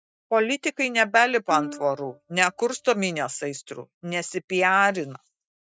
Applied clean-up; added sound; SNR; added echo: neural mask model DeepFilterNet 3.